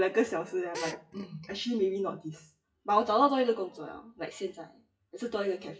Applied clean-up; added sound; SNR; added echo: classical method WPE with log-MMSE.